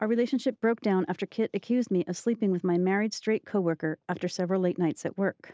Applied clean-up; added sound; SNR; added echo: none; none; none; none.